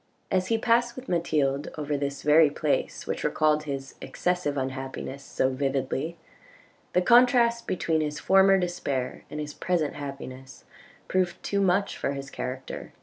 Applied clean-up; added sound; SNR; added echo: none; none; none; none.